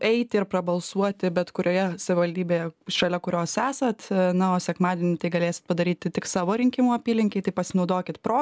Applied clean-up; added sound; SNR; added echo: none; none; none; none.